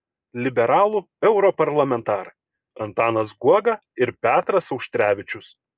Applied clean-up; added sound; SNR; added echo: none; none; none; none.